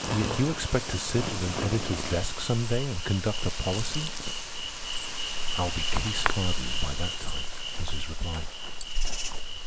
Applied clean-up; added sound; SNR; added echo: none; Insect; -2 dB; none.